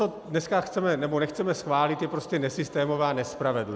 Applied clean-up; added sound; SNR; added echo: none; none; none; none.